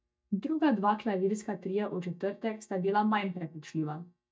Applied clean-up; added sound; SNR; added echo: neural mask model DeepFilterNet 3.